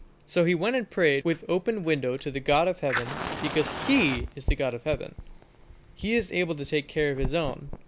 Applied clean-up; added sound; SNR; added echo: none; Fire; 11 dB; none.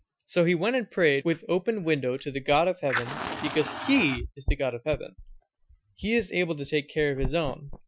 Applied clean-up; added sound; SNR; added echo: classical method Wiener filter.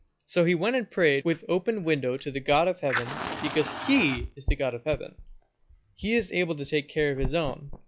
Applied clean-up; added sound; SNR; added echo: classical method log-MMSE.